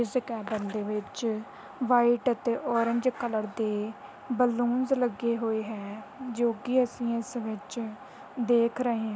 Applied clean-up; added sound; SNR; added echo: none; none; none; none.